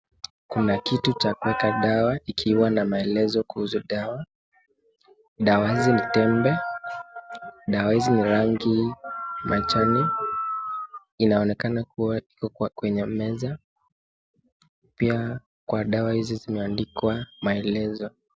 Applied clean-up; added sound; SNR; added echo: none; none; none; none.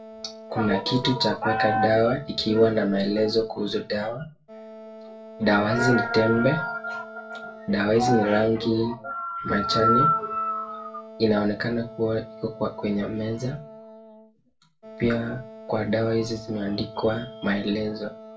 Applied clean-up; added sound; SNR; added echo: none; Wind instrument, woodwind instrument; 18 dB; reverberation time 0.2 s.